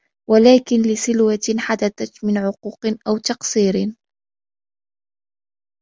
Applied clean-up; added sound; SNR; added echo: none; none; none; none.